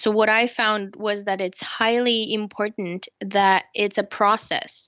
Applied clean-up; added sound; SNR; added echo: none; none; none; none.